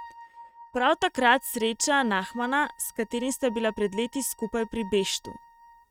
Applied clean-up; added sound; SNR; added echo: neural mask model RNNoise.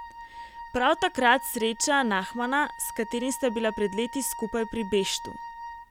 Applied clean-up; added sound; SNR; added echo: none; Wind instrument, woodwind instrument; 13 dB; none.